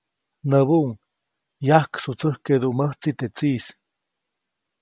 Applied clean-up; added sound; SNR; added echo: none; none; none; none.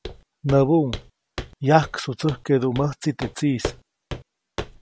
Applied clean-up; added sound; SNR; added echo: none; Walk, footsteps; 13 dB; none.